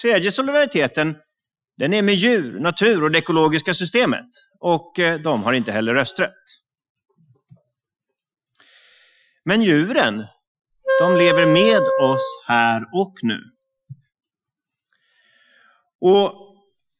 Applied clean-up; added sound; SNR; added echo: classical method Wiener filter.